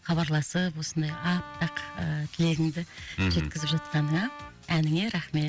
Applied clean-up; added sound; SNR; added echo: none; Wind instrument, woodwind instrument; 15 dB; none.